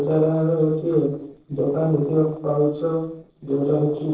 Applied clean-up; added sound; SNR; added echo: neural separator model SepFormer DNS4.